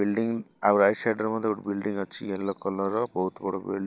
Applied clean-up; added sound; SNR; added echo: none; none; none; none.